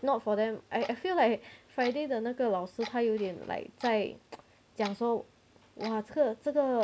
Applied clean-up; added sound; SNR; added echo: none; Clock; 20 dB; none.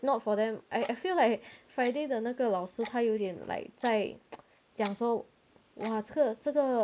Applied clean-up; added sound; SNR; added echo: neural mask model Resemble Enhance denoiser.